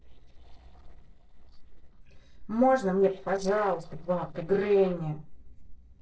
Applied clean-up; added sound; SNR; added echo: neural separator model SepFormer DNS4.